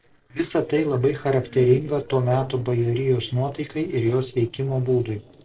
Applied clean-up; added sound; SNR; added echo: neural separator model SepFormer DNS4.